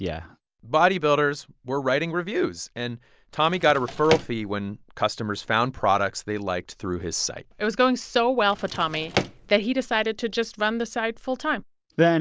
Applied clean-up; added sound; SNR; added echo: none; Drawer open or close; 7 dB; none.